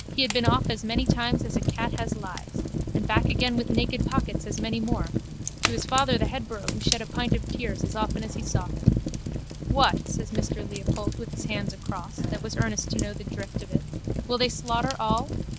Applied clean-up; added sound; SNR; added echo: none; Fire; -3 dB; none.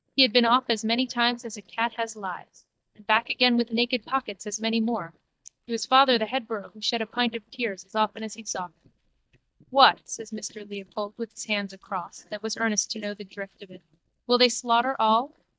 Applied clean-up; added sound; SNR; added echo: neural mask model DeepFilterNet 3.